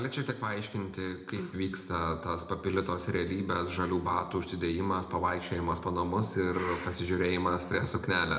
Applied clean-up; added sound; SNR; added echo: none; none; none; reverberation time 0.6 s.